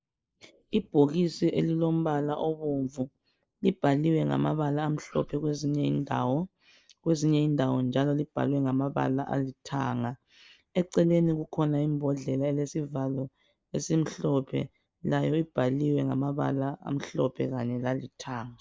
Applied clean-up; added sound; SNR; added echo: neural mask model Resemble Enhance denoiser.